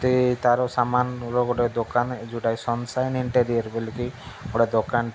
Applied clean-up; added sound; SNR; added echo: none; none; none; none.